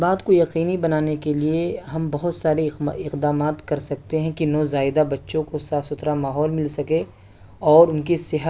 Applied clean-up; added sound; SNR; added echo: none; none; none; none.